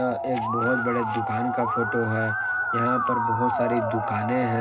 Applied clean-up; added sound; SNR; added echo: none; Musical instrument; 0 dB; reverberation time 0.2 s.